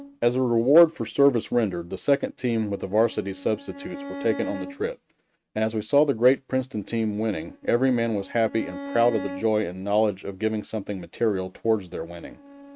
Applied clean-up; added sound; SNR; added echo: neural mask model RNNoise.